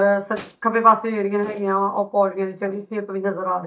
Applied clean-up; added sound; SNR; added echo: neural mask model DeepFilterNet 3.